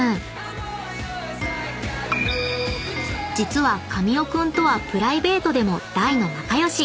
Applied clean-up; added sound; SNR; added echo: none; Clock; 14 dB; none.